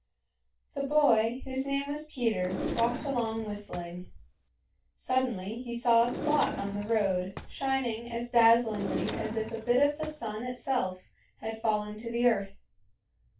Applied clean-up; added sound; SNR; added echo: none; Drawer open or close; 8 dB; reverberation time 0.2 s.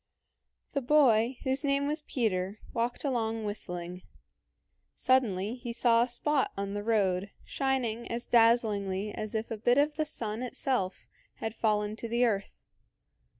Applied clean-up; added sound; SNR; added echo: none; none; none; none.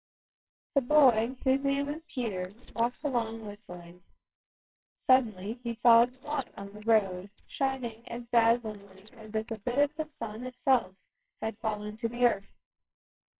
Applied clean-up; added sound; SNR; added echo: neural separator model SepFormer WHAMR!.